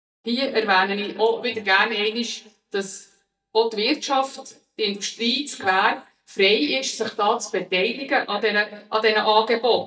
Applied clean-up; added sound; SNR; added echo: neural mask model DeepFilterNet 3.